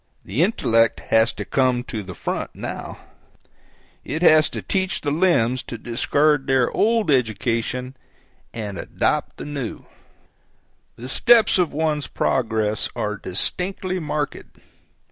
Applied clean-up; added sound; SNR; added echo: none; none; none; none.